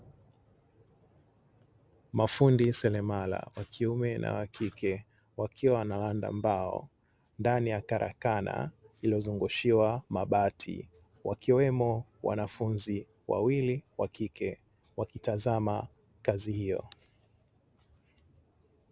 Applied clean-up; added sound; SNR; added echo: none; none; none; none.